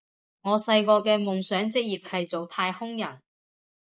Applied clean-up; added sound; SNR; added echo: neural mask model Resemble Enhance denoiser.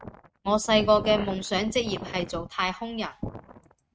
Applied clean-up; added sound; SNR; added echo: neural mask model RNNoise.